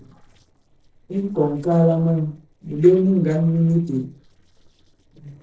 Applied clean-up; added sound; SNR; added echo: neural separator model SepFormer DNS4.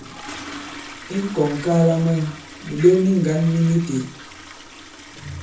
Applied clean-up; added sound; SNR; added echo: none; Toilet flush; 16 dB; reverberation time 0.5 s.